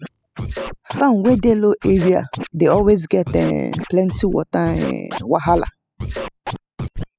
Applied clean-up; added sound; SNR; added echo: classical method spectral subtraction.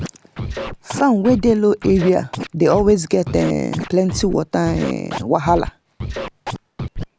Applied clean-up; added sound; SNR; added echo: none; Scratching (performance technique); 10 dB; none.